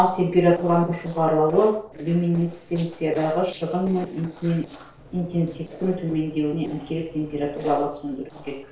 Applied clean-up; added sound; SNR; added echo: neural separator model SepFormer DNS4.